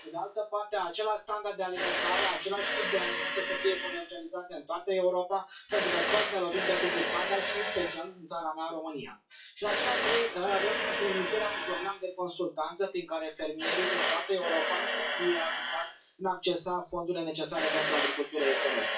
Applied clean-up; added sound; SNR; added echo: classical method WPE with log-MMSE.